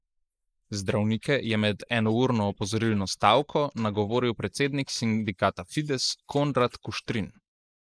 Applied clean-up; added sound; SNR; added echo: neural mask model Resemble Enhance denoiser.